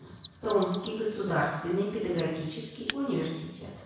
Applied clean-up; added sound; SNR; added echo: none; Mechanisms; 16 dB; reverberation time 1.0 s.